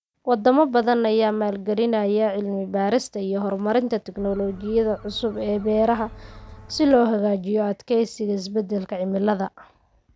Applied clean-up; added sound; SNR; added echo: none; Gull, seagull; 19 dB; none.